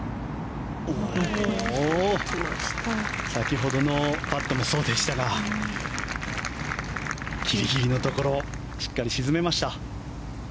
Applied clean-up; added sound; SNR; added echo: none; none; none; none.